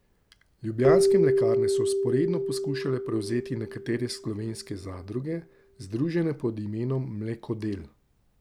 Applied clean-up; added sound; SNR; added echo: none; Keyboard (musical); -1 dB; none.